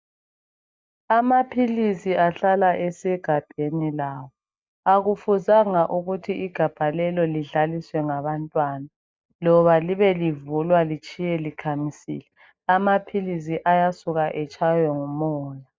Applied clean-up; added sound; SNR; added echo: neural mask model DeepFilterNet 3.